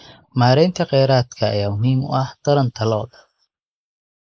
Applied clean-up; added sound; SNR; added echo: neural mask model Resemble Enhance denoiser.